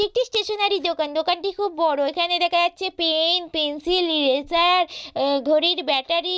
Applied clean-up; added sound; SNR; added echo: none; none; none; none.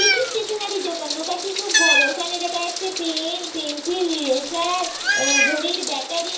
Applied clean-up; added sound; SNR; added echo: none; Meow; -2 dB; reverberation time 0.7 s.